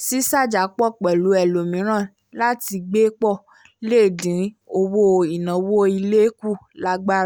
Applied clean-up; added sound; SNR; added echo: none; none; none; none.